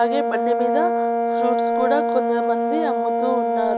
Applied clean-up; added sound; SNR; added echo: none; Brass instrument; -4 dB; none.